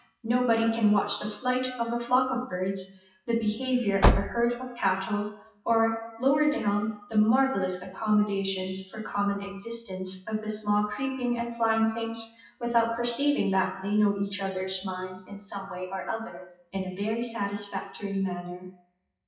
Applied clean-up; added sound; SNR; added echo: classical method WPE with log-MMSE.